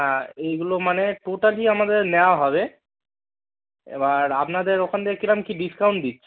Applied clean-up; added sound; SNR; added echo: none; none; none; none.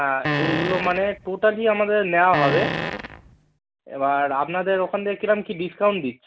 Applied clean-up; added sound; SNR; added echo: none; Fart; 4 dB; none.